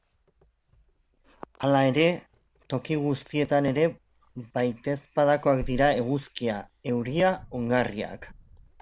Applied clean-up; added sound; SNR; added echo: none; Wind; 19 dB; none.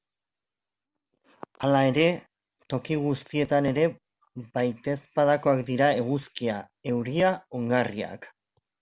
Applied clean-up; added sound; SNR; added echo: none; none; none; none.